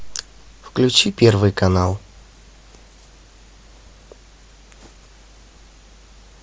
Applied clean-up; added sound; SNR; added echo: none; none; none; none.